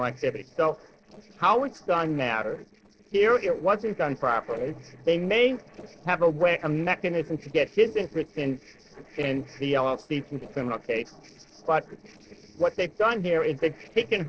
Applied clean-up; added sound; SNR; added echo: neural separator model SepFormer DNS4.